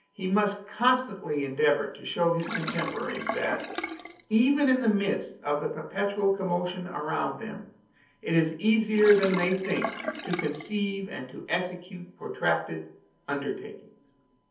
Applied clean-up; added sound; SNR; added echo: none; Sink (filling or washing); 8 dB; reverberation time 0.7 s.